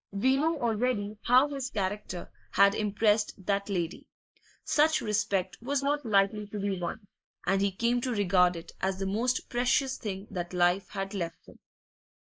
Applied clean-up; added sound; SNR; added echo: neural mask model Resemble Enhance denoiser.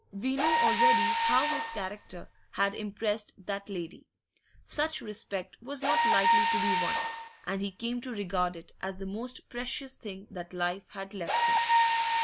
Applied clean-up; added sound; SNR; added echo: none; Mechanisms; -4 dB; none.